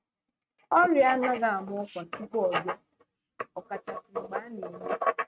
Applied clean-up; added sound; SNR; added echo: neural mask model RNNoise.